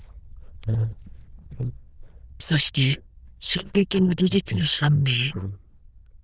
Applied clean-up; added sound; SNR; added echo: neural diffusion model UNIVERSE++.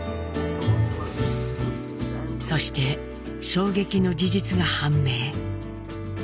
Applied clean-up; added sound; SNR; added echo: none; Sliding door / Train; 19 dB; none.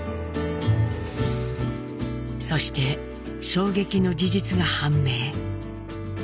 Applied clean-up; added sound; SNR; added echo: none; none; none; none.